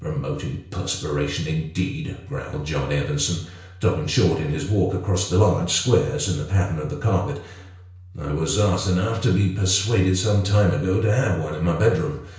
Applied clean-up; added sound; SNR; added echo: none; none; none; reverberation time 0.5 s.